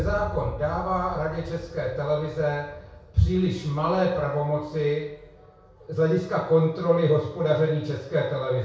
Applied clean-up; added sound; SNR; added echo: none; Boom; 16 dB; reverberation time 0.6 s.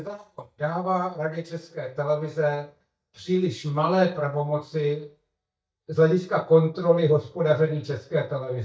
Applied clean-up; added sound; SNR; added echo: neural mask model DeepFilterNet 3.